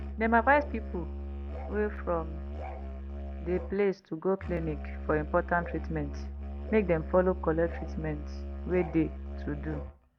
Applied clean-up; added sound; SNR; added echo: none; Musical instrument; 6 dB; none.